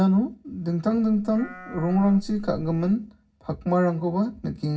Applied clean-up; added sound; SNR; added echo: none; Livestock, farm animals, working animals; 17 dB; reverberation time 0.4 s.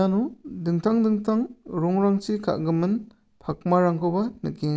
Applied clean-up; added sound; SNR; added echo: none; none; none; none.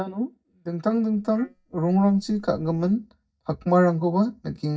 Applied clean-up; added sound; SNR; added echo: neural mask model DeepFilterNet 3.